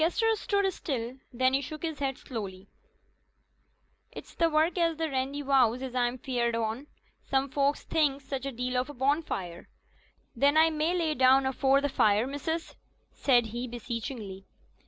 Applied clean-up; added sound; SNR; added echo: none; none; none; none.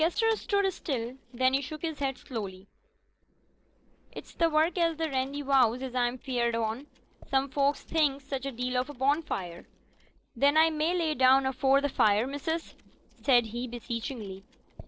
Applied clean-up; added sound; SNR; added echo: neural separator model SepFormer DNS4.